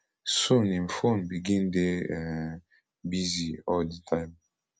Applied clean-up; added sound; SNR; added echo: none; none; none; none.